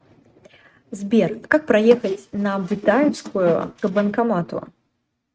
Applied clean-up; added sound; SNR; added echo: neural mask model RNNoise.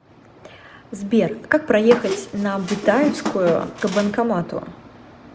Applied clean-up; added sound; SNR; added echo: none; Squeak; 7 dB; none.